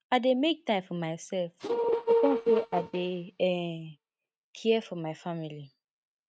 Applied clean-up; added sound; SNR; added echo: neural mask model RNNoise.